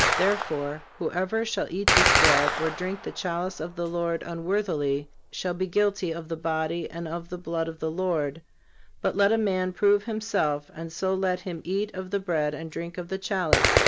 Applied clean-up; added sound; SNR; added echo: none; Gunshot, gunfire; 3 dB; none.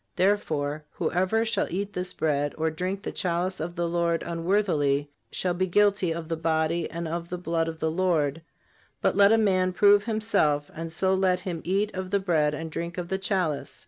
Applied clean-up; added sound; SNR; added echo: none; none; none; none.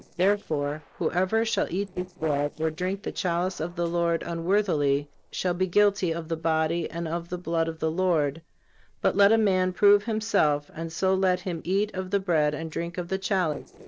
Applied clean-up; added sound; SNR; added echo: neural separator model SepFormer DNS4.